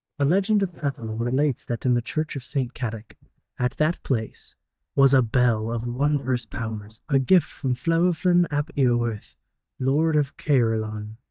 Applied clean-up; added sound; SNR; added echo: neural mask model DeepFilterNet 3.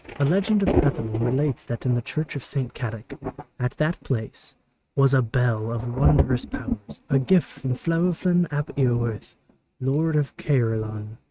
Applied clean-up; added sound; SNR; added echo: neural mask model RNNoise.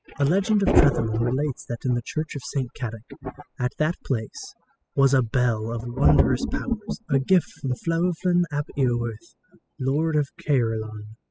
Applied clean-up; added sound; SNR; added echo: classical method spectral subtraction.